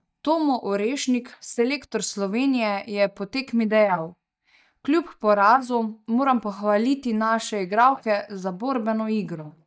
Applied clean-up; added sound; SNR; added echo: neural mask model DeepFilterNet 3.